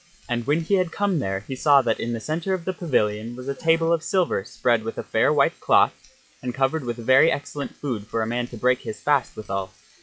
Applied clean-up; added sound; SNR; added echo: classical method log-MMSE.